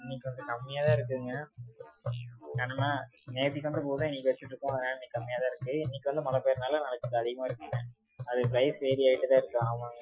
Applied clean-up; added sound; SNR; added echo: classical method Wiener filter.